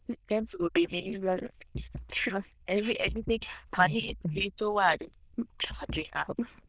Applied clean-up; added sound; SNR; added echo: neural diffusion model UNIVERSE++.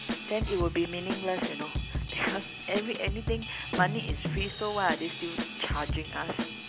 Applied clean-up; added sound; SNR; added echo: none; Drum / Drum kit; 2 dB; none.